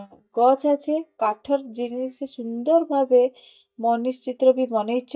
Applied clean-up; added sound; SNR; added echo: neural mask model DeepFilterNet 3.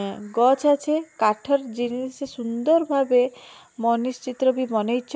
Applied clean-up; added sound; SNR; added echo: none; none; none; none.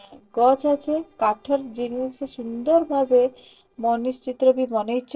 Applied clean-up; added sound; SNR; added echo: neural separator model SepFormer DNS4.